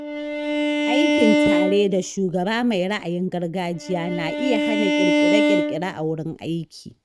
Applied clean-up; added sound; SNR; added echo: neural mask model RNNoise.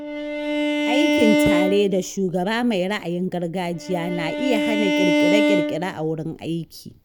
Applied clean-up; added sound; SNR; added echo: none; Bowed string instrument; -1 dB; none.